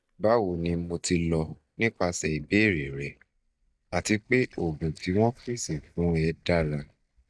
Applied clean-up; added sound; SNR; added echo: neural mask model DeepFilterNet 3.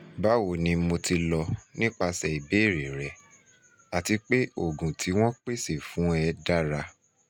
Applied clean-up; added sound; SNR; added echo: none; none; none; none.